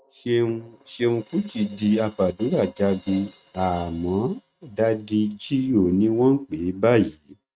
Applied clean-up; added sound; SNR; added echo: neural mask model RNNoise.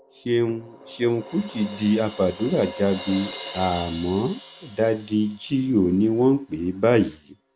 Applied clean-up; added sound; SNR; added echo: none; Crash cymbal; 17 dB; none.